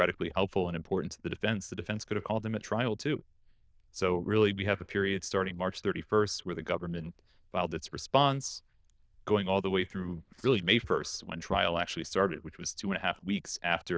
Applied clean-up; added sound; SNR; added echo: neural diffusion model UNIVERSE++.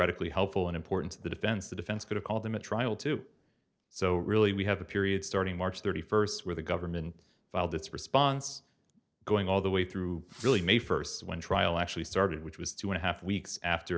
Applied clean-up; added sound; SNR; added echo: neural separator model SepFormer DNS4.